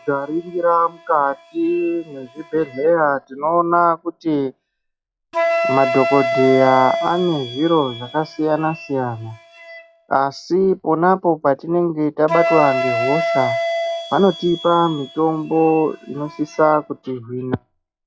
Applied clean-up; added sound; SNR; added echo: classical method log-MMSE.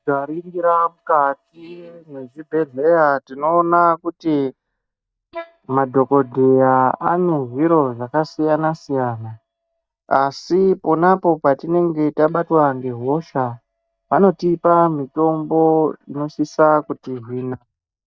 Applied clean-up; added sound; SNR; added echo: neural mask model DeepFilterNet 3.